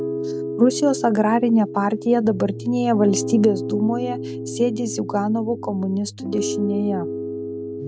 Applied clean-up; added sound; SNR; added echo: none; Piano; 7 dB; none.